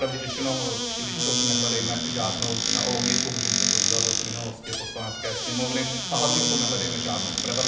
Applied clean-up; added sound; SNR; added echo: none; Squeak / Cupboard open or close; -5 dB; reverberation time 0.7 s.